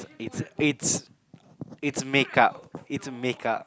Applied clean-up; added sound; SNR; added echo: none; none; none; none.